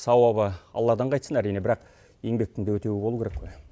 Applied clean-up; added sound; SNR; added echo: none; none; none; none.